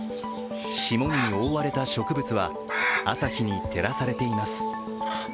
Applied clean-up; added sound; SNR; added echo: none; Bird; 8 dB; none.